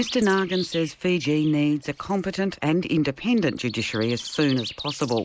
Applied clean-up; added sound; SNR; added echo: none; Bird; 15 dB; none.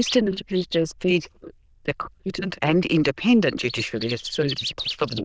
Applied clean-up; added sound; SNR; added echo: neural diffusion model UNIVERSE++.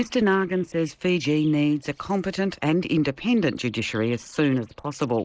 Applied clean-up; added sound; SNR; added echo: neural separator model SepFormer DNS4.